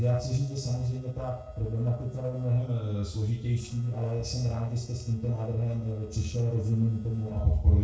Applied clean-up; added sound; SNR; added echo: neural separator model SepFormer DNS4.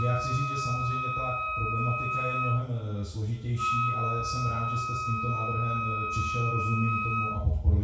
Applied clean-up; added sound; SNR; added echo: none; Wind instrument, woodwind instrument; 2 dB; reverberation time 0.6 s.